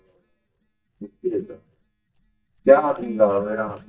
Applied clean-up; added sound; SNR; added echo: neural mask model DeepFilterNet 3.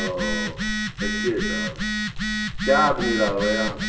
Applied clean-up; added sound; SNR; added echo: none; Telephone; 0 dB; reverberation time 0.7 s.